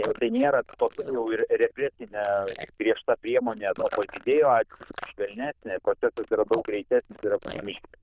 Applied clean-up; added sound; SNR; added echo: neural diffusion model UNIVERSE++.